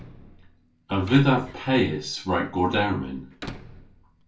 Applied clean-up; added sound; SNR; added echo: none; Door; 20 dB; reverberation time 0.2 s.